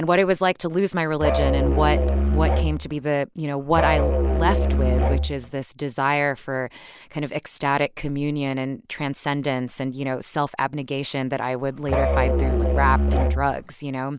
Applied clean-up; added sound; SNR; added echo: none; Musical instrument; -4 dB; none.